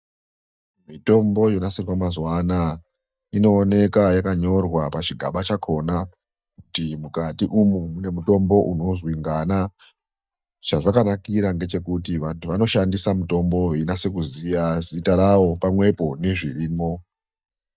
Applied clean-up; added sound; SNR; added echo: neural mask model DeepFilterNet 3.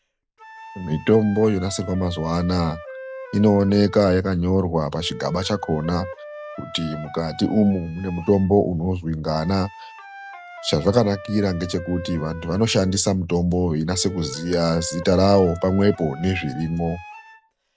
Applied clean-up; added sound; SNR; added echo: none; Wind instrument, woodwind instrument; 17 dB; none.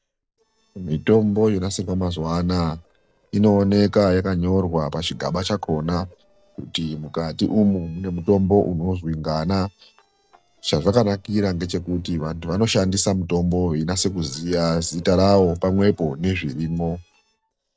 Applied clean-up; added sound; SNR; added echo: neural separator model SepFormer DNS4.